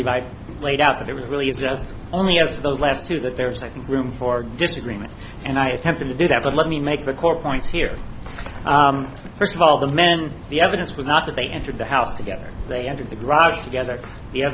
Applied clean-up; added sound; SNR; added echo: none; Bird; 13 dB; none.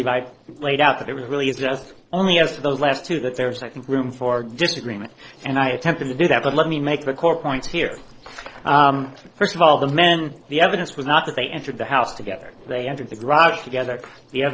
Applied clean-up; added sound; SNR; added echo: neural separator model SepFormer DNS4.